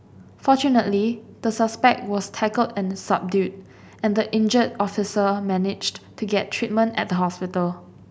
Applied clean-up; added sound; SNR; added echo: none; none; none; none.